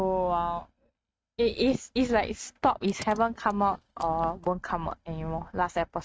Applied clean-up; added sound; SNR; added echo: neural mask model RNNoise.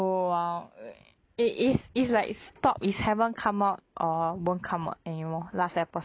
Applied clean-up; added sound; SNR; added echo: none; none; none; none.